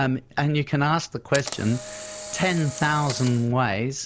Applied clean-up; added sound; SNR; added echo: none; Camera; 14 dB; none.